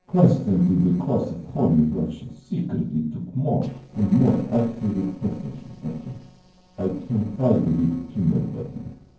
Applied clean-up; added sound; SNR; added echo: neural separator model SepFormer DNS4.